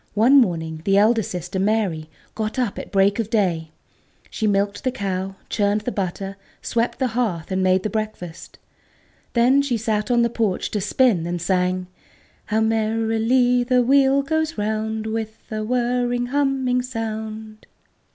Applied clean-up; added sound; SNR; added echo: none; none; none; none.